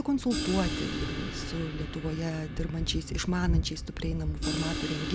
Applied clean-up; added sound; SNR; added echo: none; Crash cymbal + Thunder; 1 dB; none.